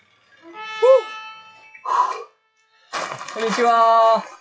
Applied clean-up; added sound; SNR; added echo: classical method WPE with log-MMSE.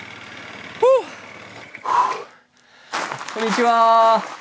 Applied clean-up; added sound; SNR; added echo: none; none; none; none.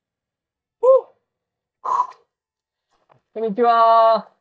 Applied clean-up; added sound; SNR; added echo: neural mask model DeepFilterNet 3.